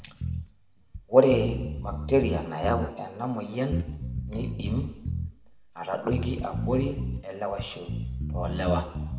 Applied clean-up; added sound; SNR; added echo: none; Bass guitar; 4 dB; reverberation time 0.8 s.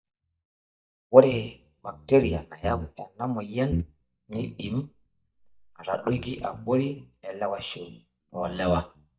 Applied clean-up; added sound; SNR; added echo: neural mask model DeepFilterNet 3.